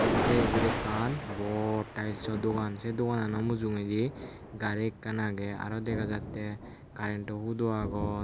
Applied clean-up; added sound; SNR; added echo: none; Thunder; 4 dB; none.